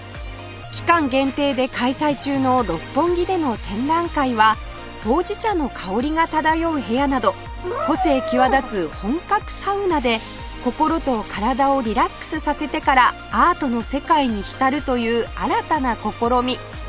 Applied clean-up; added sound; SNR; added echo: none; Brass instrument; 5 dB; none.